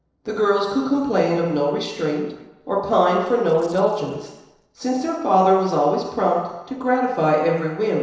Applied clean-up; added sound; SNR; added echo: neural separator model SepFormer DNS4.